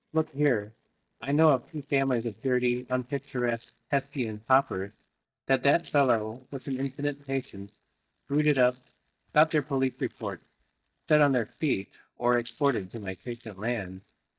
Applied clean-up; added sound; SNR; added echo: neural mask model DeepFilterNet 3.